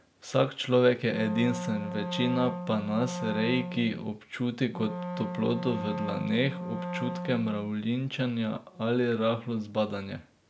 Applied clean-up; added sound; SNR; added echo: none; Wind instrument, woodwind instrument; 7 dB; none.